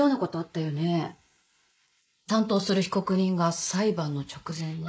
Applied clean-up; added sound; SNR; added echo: neural mask model Resemble Enhance denoiser.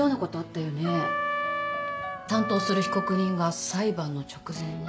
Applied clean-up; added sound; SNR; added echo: none; Trumpet; 5 dB; none.